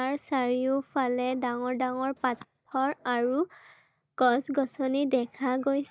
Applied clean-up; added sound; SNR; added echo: neural mask model DeepFilterNet 3.